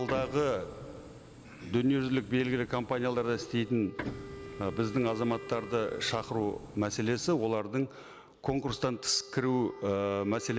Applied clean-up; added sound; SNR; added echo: none; Printer + Wind instrument, woodwind instrument; 14 dB; none.